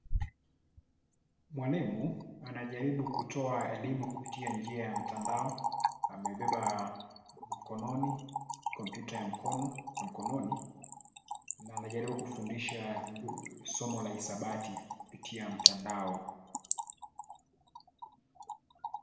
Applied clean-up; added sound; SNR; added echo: none; Trickle, dribble / Splash, splatter; 0 dB; reverberation time 1.0 s.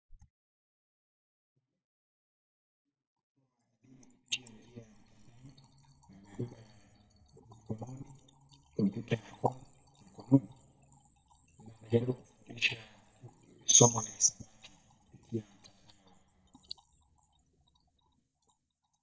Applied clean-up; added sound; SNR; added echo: neural mask model DeepFilterNet 3.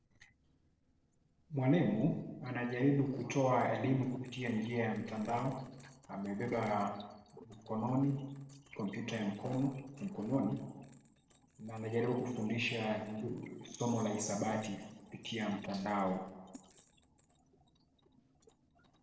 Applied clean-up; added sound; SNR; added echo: neural separator model SepFormer DNS4.